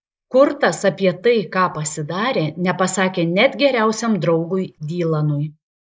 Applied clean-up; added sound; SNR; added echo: neural mask model Resemble Enhance denoiser.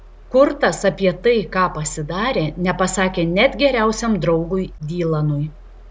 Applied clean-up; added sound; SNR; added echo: none; Mechanisms; 18 dB; none.